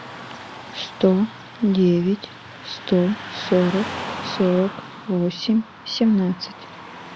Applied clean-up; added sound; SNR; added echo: none; Car passing by / Traffic noise, roadway noise; 13 dB; none.